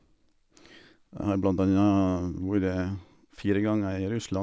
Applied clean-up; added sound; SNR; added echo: none; none; none; none.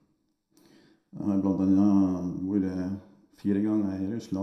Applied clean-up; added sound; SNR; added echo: none; none; none; reverberation time 0.6 s.